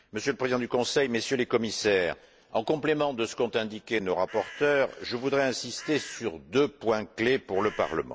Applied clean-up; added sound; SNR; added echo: none; Bird; 15 dB; none.